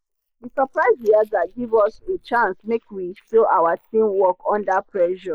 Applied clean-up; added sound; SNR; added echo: neural mask model Resemble Enhance denoiser.